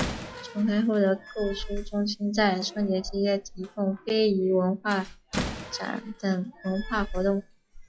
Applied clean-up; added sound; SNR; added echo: classical method log-MMSE.